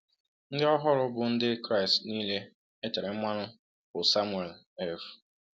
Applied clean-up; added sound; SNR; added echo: none; none; none; none.